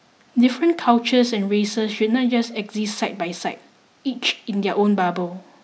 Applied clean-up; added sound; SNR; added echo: none; none; none; none.